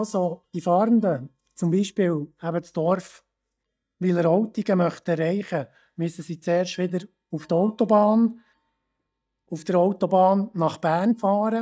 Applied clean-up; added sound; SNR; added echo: neural mask model DeepFilterNet 3.